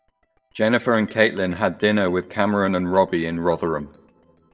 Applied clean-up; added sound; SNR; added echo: neural separator model SepFormer DNS4.